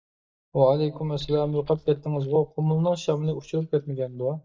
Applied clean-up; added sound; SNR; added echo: neural mask model DeepFilterNet 3.